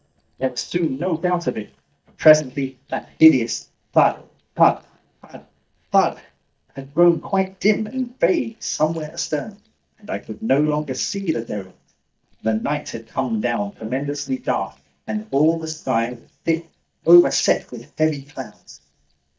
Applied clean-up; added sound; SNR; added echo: neural mask model DeepFilterNet 3.